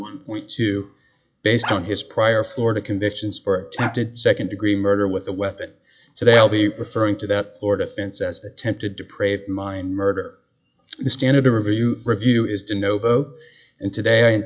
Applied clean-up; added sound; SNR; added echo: classical method log-MMSE.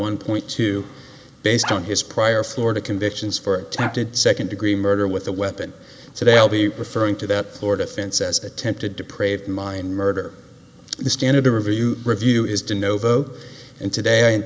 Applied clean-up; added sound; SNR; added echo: none; Bark; 13 dB; none.